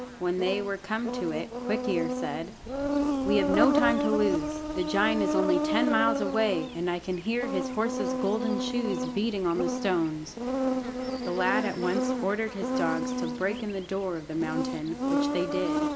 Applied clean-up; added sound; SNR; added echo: none; Insect; 1 dB; none.